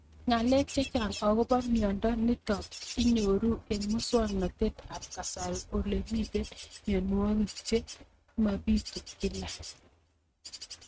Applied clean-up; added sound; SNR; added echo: neural mask model RNNoise.